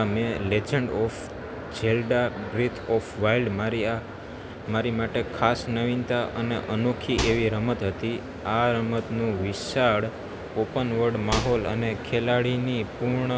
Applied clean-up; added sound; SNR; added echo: none; Microwave oven; 5 dB; none.